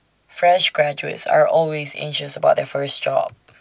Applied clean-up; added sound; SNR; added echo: none; none; none; none.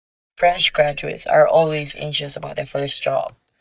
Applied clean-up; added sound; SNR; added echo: neural mask model DeepFilterNet 3.